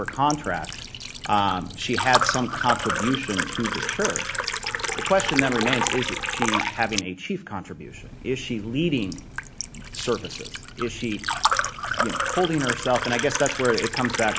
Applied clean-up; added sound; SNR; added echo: none; Liquid; 2 dB; none.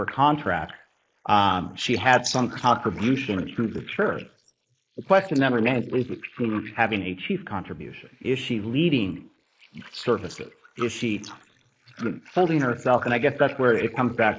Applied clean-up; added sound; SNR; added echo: neural mask model Resemble Enhance denoiser.